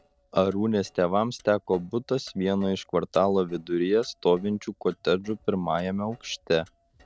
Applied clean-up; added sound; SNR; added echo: neural separator model SepFormer DNS4.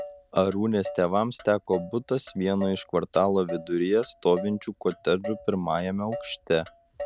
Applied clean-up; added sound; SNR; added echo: none; Motor vehicle (road); 14 dB; none.